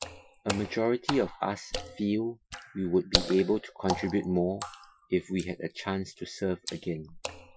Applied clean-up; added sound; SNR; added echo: classical method Wiener filter.